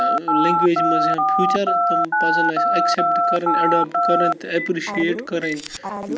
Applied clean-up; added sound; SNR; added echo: none; Telephone; -4 dB; none.